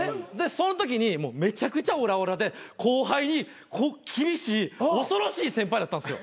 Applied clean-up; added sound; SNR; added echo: none; none; none; none.